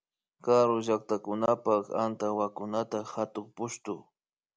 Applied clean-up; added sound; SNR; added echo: none; none; none; none.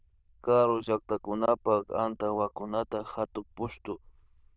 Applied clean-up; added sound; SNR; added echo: neural diffusion model UNIVERSE++.